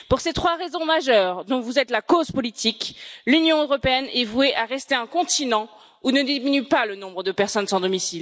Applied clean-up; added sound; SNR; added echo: none; none; none; none.